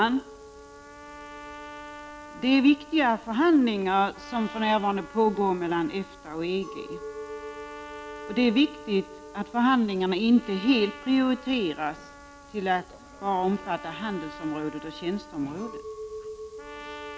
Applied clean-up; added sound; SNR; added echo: none; Chink, clink + Trumpet; 15 dB; none.